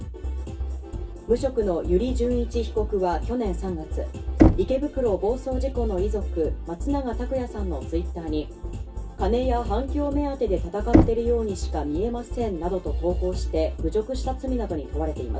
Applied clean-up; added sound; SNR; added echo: none; Knock; 0 dB; reverberation time 0.2 s.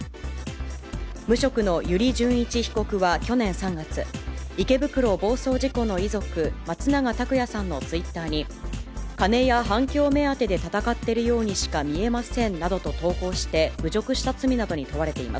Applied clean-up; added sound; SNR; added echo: none; none; none; none.